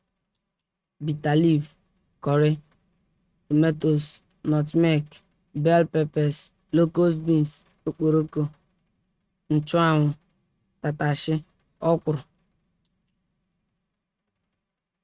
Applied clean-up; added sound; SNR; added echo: neural mask model RNNoise.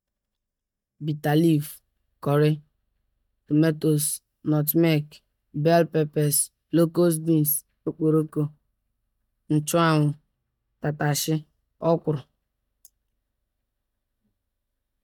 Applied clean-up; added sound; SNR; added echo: neural mask model DeepFilterNet 3.